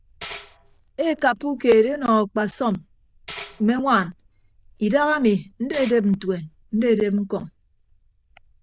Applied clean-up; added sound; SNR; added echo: neural diffusion model UNIVERSE++.